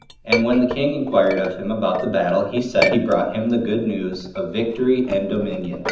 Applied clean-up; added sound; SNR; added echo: none; Chink, clink; 10 dB; reverberation time 0.8 s.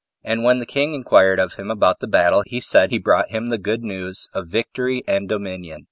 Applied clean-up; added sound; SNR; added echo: none; none; none; none.